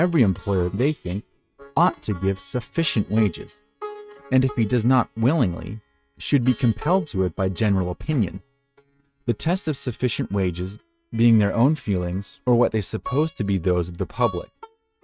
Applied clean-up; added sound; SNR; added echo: neural mask model RNNoise.